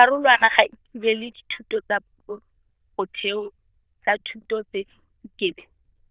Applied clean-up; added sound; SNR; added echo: neural diffusion model UNIVERSE++.